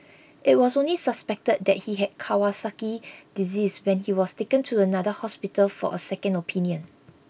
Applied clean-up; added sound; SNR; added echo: none; none; none; none.